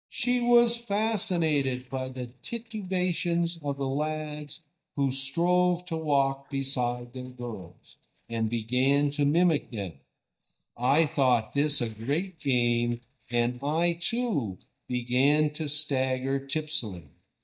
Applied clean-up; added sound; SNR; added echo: neural mask model DeepFilterNet 3.